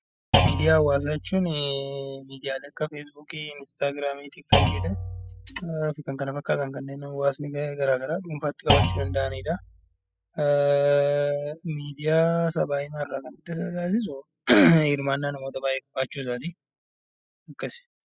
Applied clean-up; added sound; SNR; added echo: classical method spectral subtraction.